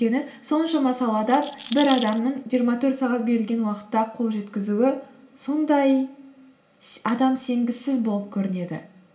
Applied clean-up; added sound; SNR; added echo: none; Rattle; 4 dB; reverberation time 0.4 s.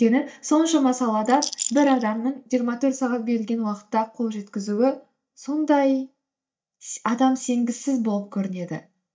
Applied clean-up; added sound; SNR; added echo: neural mask model DeepFilterNet 3.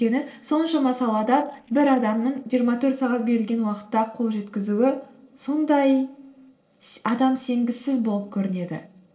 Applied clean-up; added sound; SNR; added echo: neural separator model SepFormer DNS4.